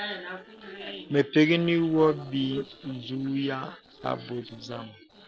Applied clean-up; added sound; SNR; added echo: neural separator model SepFormer DNS4.